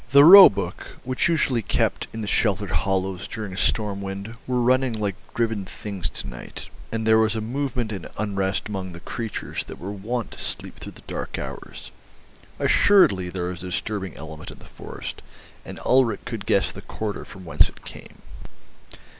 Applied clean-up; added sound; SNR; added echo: none; none; none; none.